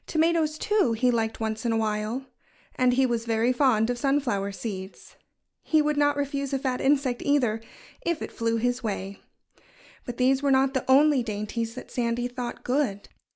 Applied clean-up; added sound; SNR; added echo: none; none; none; none.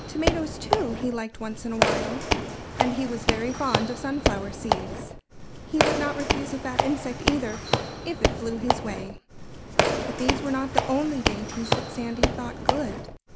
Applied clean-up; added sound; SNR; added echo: none; Squeak / Walk, footsteps; -3 dB; none.